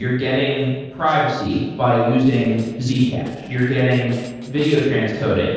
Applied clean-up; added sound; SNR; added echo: neural separator model SepFormer DNS4.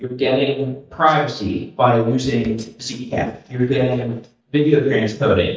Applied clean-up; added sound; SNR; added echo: neural mask model DeepFilterNet 3.